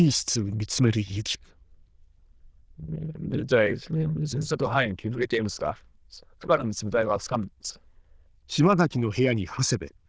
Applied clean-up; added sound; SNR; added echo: neural diffusion model UNIVERSE++.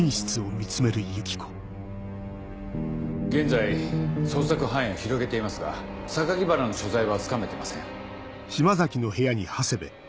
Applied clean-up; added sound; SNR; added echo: none; Bass guitar; 1 dB; none.